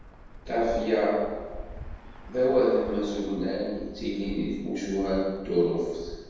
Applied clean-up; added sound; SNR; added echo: none; Bird; 15 dB; reverberation time 1.2 s.